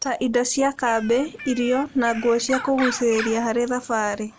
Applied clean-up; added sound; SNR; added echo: none; Bird; 13 dB; none.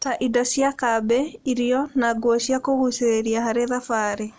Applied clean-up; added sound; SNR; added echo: none; none; none; none.